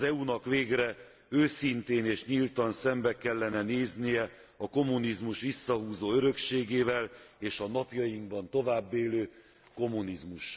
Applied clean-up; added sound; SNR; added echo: none; none; none; none.